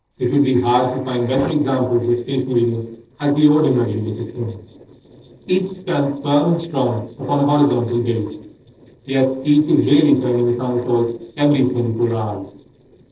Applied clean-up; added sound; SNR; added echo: neural separator model SepFormer DNS4.